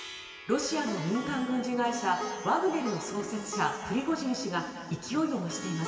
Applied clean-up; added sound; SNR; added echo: none; Plucked string instrument; 12 dB; reverberation time 2.5 s.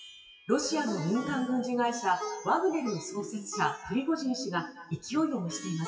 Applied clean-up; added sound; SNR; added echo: classical method WPE with log-MMSE.